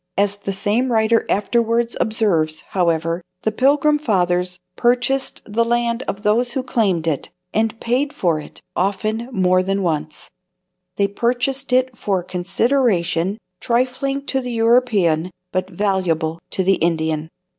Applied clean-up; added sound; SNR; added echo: none; none; none; none.